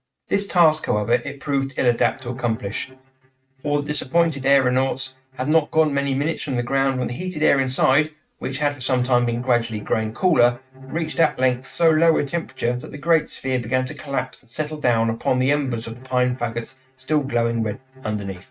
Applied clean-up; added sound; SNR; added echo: neural mask model RNNoise.